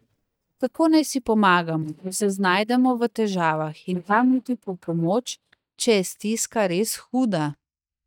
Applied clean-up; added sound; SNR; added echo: neural mask model DeepFilterNet 3.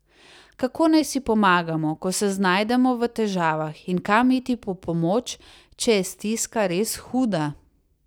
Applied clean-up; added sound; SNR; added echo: none; none; none; none.